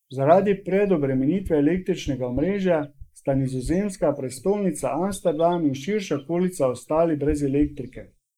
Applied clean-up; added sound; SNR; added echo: neural mask model Resemble Enhance denoiser.